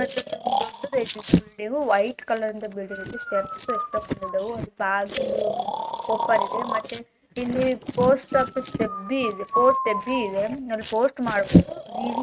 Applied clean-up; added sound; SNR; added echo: neural mask model RNNoise.